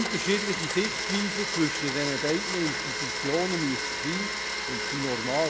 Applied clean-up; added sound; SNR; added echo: none; Domestic sounds, home sounds; 0 dB; none.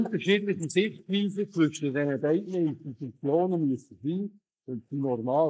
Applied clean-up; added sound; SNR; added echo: neural mask model Resemble Enhance denoiser.